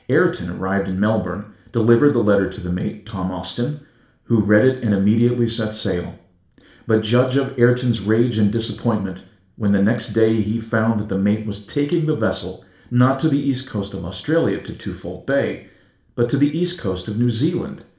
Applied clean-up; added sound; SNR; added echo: none; none; none; reverberation time 0.5 s.